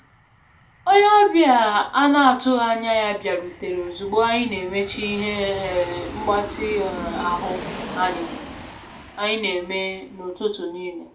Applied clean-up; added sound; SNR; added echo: none; Aircraft; 15 dB; reverberation time 0.3 s.